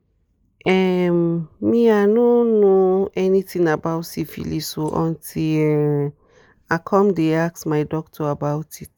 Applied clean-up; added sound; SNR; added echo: neural mask model Resemble Enhance denoiser.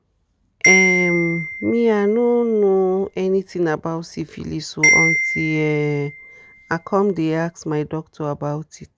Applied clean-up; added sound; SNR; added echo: none; Marimba, xylophone; 2 dB; none.